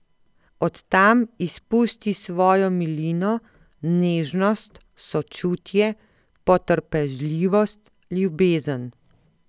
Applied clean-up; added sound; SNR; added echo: none; none; none; none.